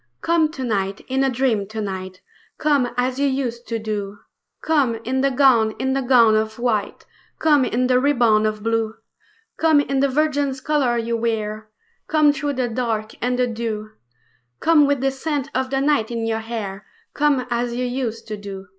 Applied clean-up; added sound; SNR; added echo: neural mask model Resemble Enhance denoiser.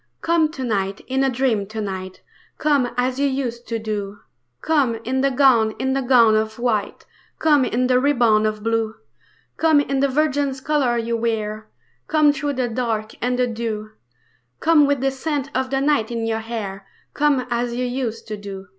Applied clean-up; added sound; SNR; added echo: none; none; none; none.